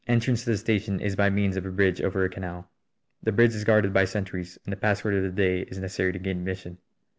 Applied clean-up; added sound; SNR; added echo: none; none; none; none.